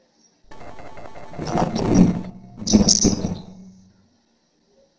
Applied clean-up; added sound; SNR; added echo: neural separator model SepFormer DNS4.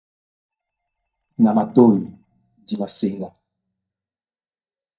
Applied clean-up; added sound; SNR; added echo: neural mask model DeepFilterNet 3.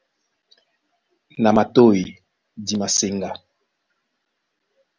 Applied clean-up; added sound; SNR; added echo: none; none; none; none.